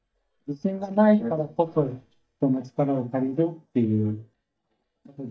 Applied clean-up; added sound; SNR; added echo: neural mask model DeepFilterNet 3.